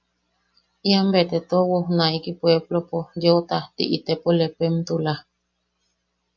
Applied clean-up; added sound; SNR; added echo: none; none; none; none.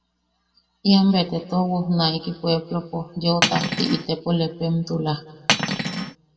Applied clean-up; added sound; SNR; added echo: none; Cutlery, silverware; 0 dB; reverberation time 1.4 s.